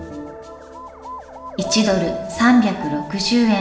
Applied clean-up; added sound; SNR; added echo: none; Alarm; 20 dB; reverberation time 0.9 s.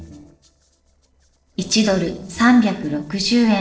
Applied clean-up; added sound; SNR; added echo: neural separator model SepFormer DNS4.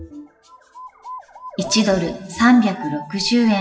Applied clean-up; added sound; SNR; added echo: classical method WPE with log-MMSE.